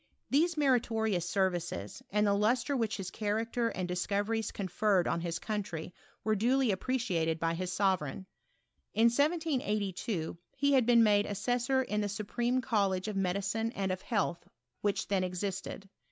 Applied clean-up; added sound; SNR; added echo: none; none; none; none.